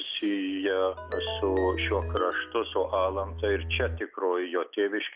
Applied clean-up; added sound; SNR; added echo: none; Bowed string instrument + Ringtone; 7 dB; none.